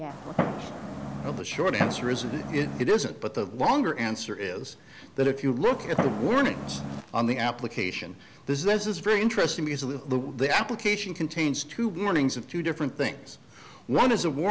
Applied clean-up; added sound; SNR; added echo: none; Fireworks; 5 dB; none.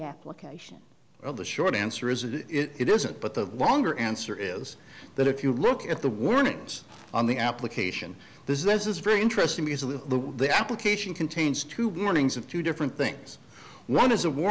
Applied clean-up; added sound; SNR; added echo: none; none; none; none.